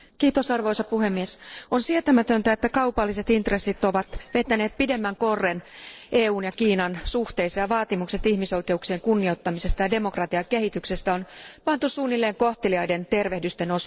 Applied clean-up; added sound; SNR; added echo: neural separator model SepFormer DNS4.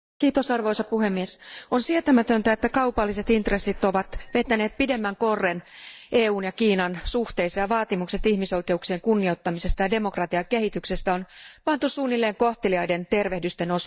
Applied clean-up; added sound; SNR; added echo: neural mask model DeepFilterNet 3.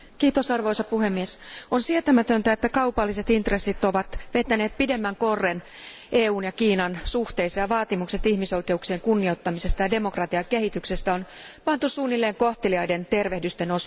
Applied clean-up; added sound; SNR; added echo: none; none; none; none.